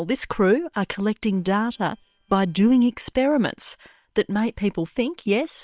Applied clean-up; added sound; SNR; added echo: neural separator model SepFormer WHAM!.